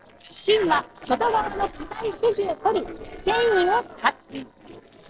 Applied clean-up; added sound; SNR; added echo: neural separator model SepFormer DNS4.